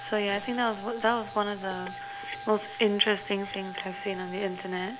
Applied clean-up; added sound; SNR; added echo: none; Wind instrument, woodwind instrument; 13 dB; none.